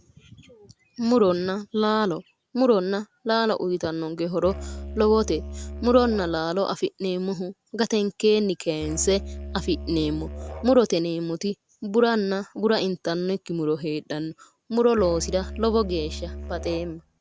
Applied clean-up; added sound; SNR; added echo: none; Musical instrument; 11 dB; none.